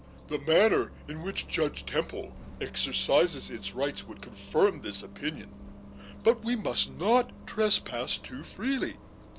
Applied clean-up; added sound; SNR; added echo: none; Bus; 16 dB; none.